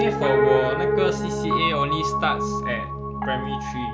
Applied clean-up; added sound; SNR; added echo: none; Piano; -5 dB; none.